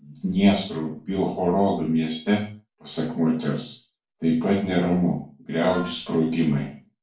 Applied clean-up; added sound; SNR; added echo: none; Wind instrument, woodwind instrument; 17 dB; reverberation time 0.4 s.